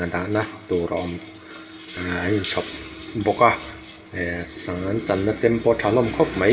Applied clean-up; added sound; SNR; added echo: none; none; none; reverberation time 1.9 s.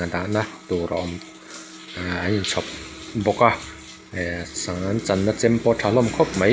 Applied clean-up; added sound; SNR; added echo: none; none; none; none.